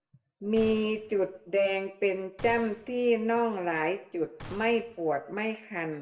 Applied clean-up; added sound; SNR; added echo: none; Gunshot, gunfire; 20 dB; reverberation time 0.6 s.